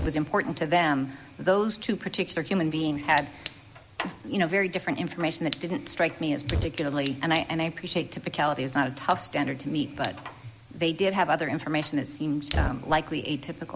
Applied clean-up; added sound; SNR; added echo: none; Fire; 11 dB; none.